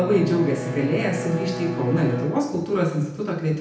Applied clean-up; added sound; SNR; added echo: none; Bowed string instrument; 8 dB; reverberation time 0.9 s.